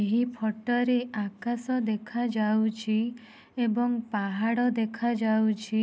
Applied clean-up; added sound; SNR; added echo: none; none; none; none.